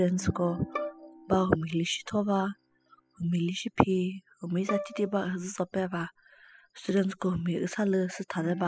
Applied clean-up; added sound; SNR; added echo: classical method spectral subtraction.